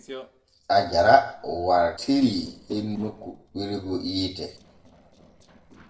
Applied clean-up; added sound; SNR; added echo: neural separator model SepFormer DNS4.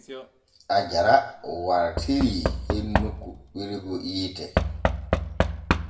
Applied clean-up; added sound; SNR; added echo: none; Knock / Wood; 2 dB; reverberation time 0.7 s.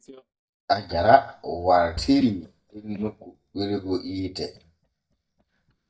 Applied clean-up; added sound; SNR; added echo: neural mask model DeepFilterNet 3.